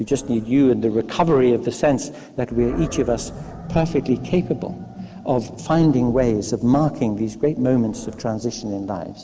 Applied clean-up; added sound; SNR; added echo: none; Animal; 15 dB; none.